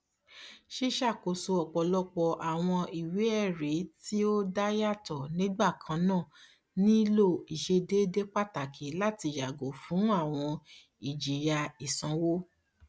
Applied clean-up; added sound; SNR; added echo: none; none; none; none.